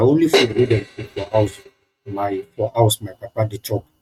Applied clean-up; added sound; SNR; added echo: neural mask model RNNoise.